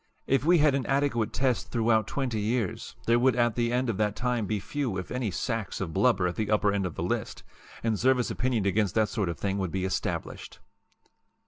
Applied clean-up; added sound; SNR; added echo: none; none; none; none.